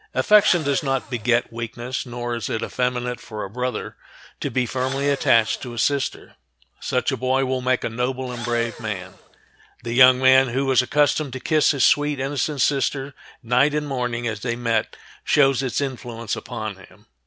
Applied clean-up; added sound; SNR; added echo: none; Engine / Drill; 14 dB; none.